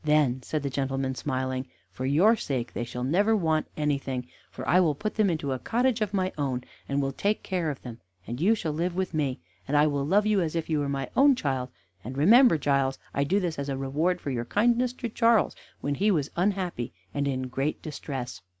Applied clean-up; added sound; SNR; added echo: none; none; none; none.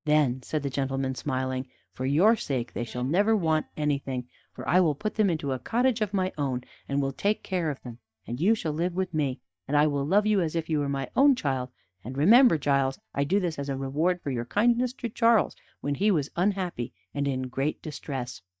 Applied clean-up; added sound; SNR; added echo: neural mask model DeepFilterNet 3.